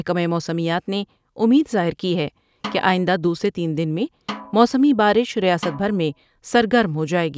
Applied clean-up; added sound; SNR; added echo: none; Snare drum; 17 dB; none.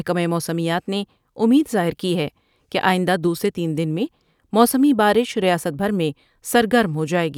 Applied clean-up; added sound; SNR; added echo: none; none; none; none.